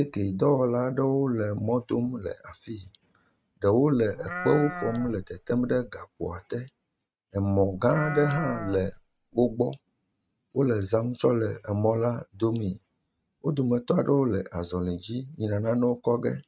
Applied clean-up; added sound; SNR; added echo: neural mask model RNNoise.